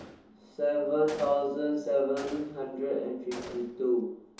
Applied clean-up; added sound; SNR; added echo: none; Gunshot, gunfire; 18 dB; reverberation time 2.8 s.